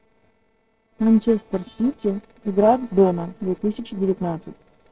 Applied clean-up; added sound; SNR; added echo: neural separator model SepFormer DNS4.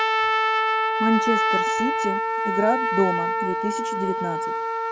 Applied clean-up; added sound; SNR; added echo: none; Trumpet; -4 dB; none.